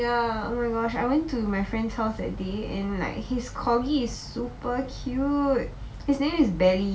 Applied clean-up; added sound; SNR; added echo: none; none; none; none.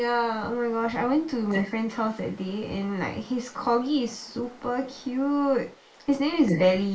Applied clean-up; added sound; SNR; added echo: neural mask model Resemble Enhance denoiser.